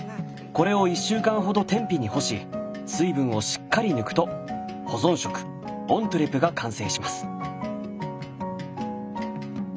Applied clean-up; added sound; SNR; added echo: none; none; none; none.